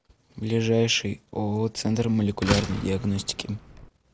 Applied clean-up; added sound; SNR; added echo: none; Slam; 8 dB; none.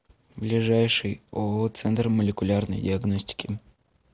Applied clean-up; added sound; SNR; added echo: none; none; none; none.